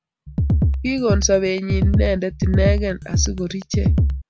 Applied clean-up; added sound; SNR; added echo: none; Drum kit; -4 dB; none.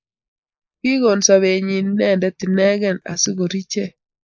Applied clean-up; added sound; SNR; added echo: neural mask model Resemble Enhance denoiser.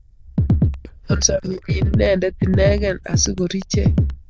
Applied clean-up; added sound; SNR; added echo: neural diffusion model UNIVERSE++.